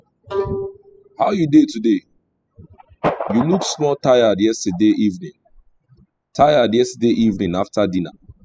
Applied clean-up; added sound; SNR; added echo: classical method spectral subtraction.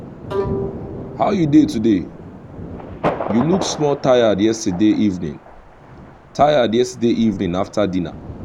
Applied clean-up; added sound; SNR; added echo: none; Thunder + Bowed string instrument; 10 dB; none.